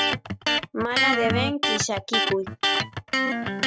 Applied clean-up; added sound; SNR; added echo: none; Electric guitar; -4 dB; none.